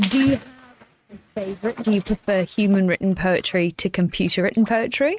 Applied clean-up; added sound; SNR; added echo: neural mask model RNNoise.